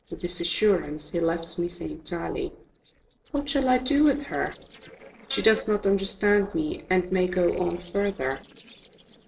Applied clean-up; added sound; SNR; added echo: neural separator model SepFormer DNS4.